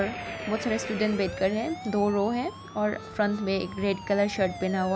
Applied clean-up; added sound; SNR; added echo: none; Siren + Gunshot, gunfire; 12 dB; none.